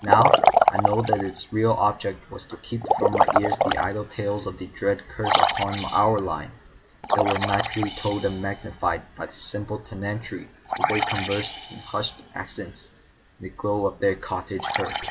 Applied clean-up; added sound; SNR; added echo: none; Liquid; -1 dB; none.